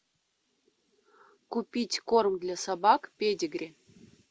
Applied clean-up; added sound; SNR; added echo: none; none; none; none.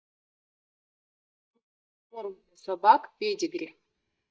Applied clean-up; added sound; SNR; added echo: neural mask model DeepFilterNet 3.